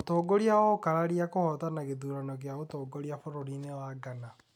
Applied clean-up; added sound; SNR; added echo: none; none; none; none.